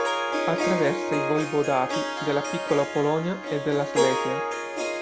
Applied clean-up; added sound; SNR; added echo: none; Harp; 1 dB; none.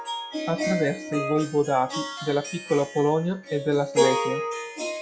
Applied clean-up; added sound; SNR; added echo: classical method log-MMSE.